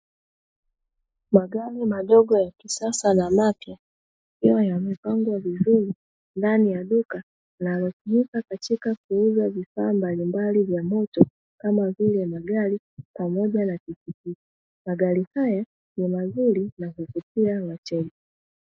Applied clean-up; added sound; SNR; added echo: neural mask model Resemble Enhance denoiser.